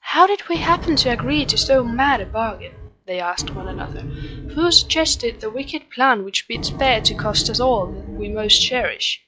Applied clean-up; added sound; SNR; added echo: classical method log-MMSE.